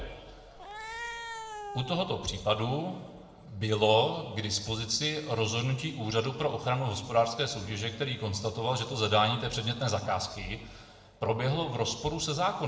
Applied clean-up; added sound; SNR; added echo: none; Cat; 11 dB; reverberation time 1.2 s.